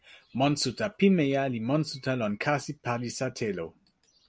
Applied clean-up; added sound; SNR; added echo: none; none; none; none.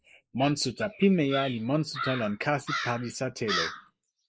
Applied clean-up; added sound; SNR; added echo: neural mask model Resemble Enhance denoiser.